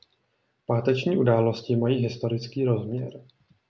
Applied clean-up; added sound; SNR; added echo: none; none; none; none.